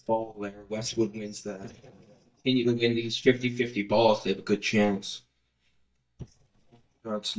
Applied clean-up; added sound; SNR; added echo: neural mask model DeepFilterNet 3.